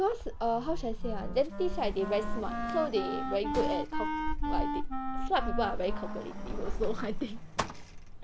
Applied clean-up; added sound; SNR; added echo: none; Wind instrument, woodwind instrument + Sliding door; -1 dB; none.